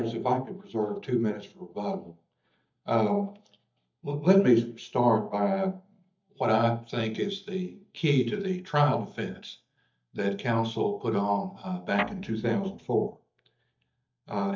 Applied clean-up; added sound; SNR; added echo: neural mask model DeepFilterNet 3.